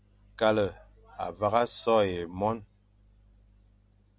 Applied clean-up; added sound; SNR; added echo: none; none; none; none.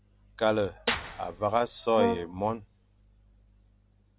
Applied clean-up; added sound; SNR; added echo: none; Clapping / Drum kit + Brass instrument; 3 dB; none.